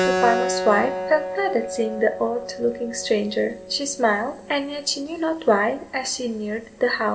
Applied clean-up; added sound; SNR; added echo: none; Keyboard (musical); 7 dB; reverberation time 2.5 s.